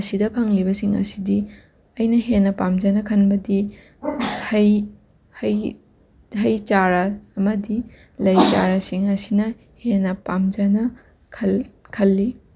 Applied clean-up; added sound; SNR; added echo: none; none; none; none.